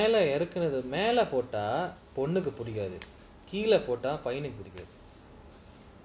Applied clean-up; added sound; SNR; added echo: none; none; none; none.